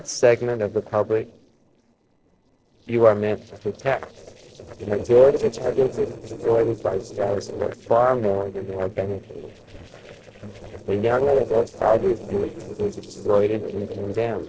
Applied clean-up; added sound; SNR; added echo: neural separator model SepFormer DNS4.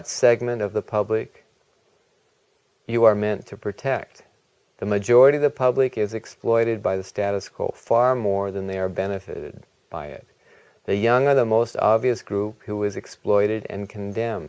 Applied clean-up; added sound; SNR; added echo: none; none; none; none.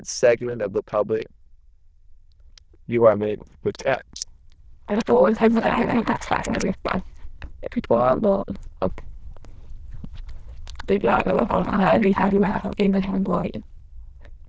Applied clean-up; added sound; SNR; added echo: neural diffusion model UNIVERSE++.